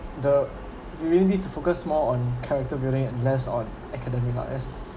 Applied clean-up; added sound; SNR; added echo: none; none; none; none.